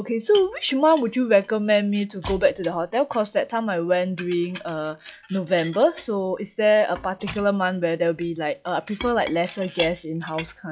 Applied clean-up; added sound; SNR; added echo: classical method log-MMSE.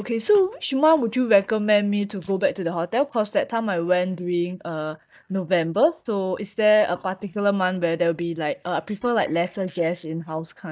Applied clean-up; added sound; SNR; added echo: neural mask model DeepFilterNet 3.